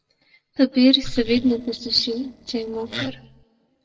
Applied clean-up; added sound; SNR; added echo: neural separator model SepFormer DNS4.